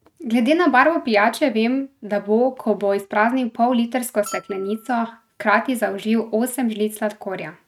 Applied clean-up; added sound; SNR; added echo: neural mask model RNNoise.